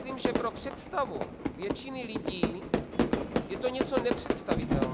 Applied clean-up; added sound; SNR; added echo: none; Fire / Fireworks; -4 dB; none.